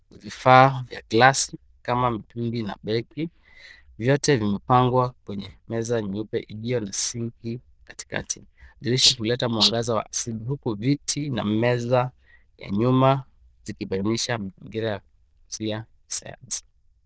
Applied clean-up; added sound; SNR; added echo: neural diffusion model UNIVERSE++.